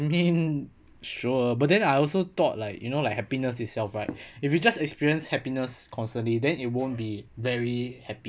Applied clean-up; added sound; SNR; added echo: none; none; none; none.